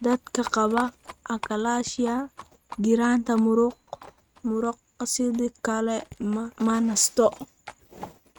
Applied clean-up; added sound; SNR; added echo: neural mask model RNNoise.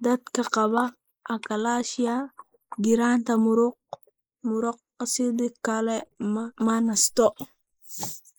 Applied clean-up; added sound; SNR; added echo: neural mask model Resemble Enhance denoiser.